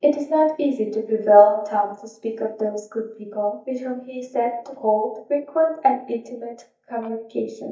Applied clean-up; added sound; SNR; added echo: neural mask model DeepFilterNet 3.